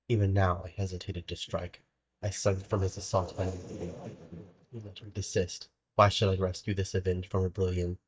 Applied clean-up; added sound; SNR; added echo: neural mask model DeepFilterNet 3.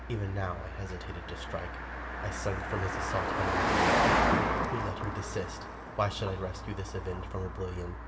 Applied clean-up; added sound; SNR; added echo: none; Car passing by; -4 dB; reverberation time 1.7 s.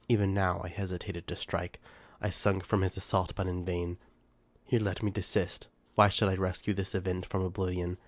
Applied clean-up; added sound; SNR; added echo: none; none; none; none.